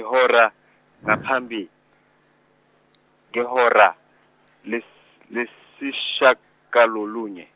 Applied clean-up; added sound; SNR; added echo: none; none; none; none.